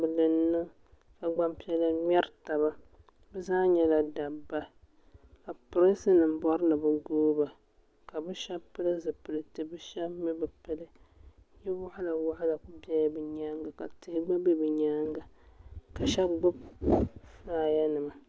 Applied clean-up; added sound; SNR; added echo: none; none; none; none.